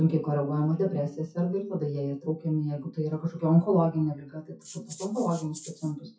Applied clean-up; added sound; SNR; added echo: classical method WPE with log-MMSE.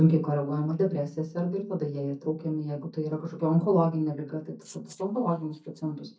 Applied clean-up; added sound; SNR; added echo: neural mask model DeepFilterNet 3.